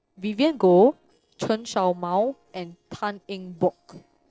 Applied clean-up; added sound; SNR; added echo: neural separator model SepFormer DNS4.